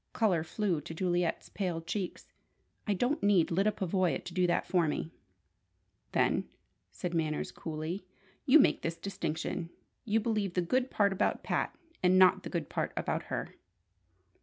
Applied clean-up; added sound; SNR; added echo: none; none; none; none.